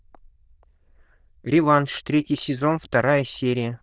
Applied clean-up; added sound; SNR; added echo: neural diffusion model UNIVERSE++.